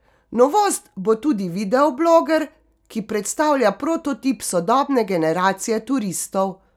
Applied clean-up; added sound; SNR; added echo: none; none; none; none.